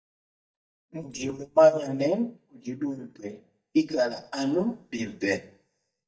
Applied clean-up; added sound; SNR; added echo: neural mask model DeepFilterNet 3.